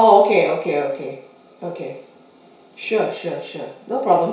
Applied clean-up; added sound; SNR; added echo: none; none; none; reverberation time 0.6 s.